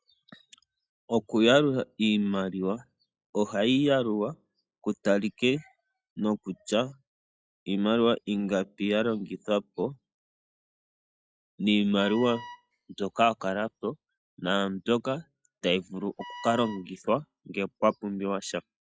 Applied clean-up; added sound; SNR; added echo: classical method log-MMSE.